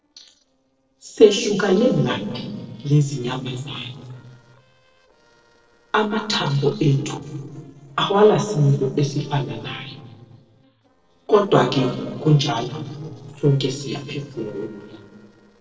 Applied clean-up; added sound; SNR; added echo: neural separator model SepFormer DNS4.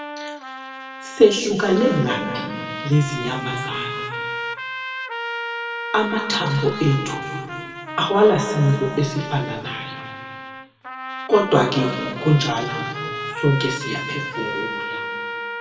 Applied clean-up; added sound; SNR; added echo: none; Trumpet; 8 dB; reverberation time 2.1 s.